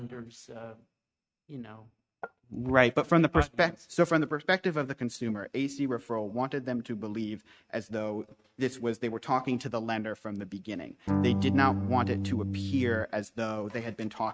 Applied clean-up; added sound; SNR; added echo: neural mask model RNNoise.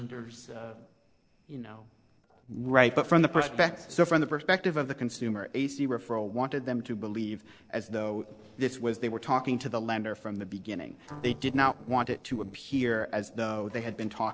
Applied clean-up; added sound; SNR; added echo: neural separator model SepFormer DNS4.